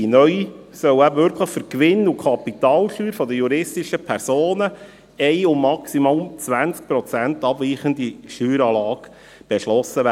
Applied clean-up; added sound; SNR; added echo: none; none; none; none.